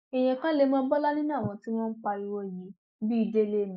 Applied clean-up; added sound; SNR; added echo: neural mask model Resemble Enhance denoiser.